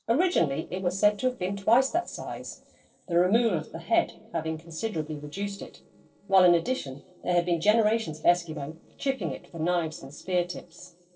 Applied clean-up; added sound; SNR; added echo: neural separator model SepFormer DNS4.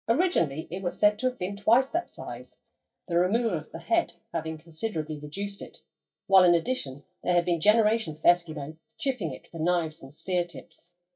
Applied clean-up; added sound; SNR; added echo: neural mask model DeepFilterNet 3.